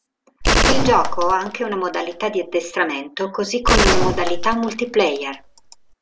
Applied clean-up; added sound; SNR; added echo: none; Gunshot, gunfire; -1 dB; none.